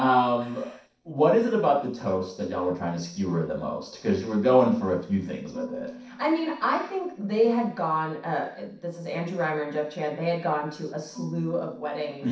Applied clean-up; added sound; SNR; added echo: neural separator model SepFormer DNS4.